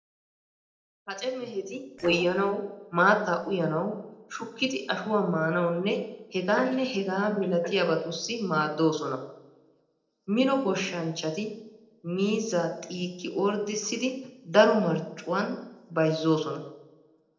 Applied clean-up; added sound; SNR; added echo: neural separator model SepFormer DNS4.